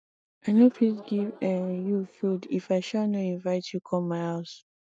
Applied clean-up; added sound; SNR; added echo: neural mask model DeepFilterNet 3.